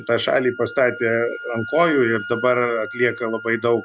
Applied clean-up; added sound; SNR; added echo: none; Wind instrument, woodwind instrument; 13 dB; none.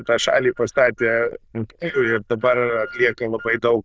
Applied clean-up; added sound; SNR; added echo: neural diffusion model UNIVERSE++.